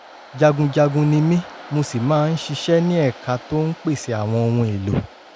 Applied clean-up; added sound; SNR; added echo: none; Waves, surf; 19 dB; none.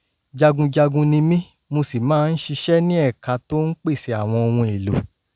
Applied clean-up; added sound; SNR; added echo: none; none; none; none.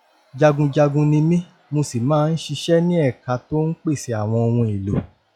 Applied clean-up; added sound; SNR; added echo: classical method log-MMSE.